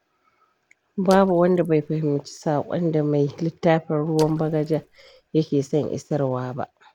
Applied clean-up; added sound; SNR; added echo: none; Splash, splatter; 19 dB; none.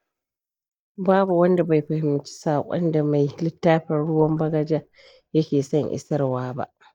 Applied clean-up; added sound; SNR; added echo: neural mask model DeepFilterNet 3.